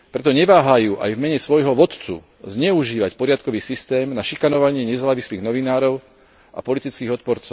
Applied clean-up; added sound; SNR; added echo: none; none; none; none.